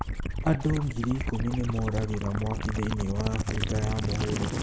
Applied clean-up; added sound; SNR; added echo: none; Gurgling / Liquid; 1 dB; reverberation time 1.3 s.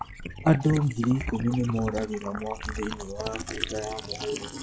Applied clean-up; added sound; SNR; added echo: classical method WPE with log-MMSE.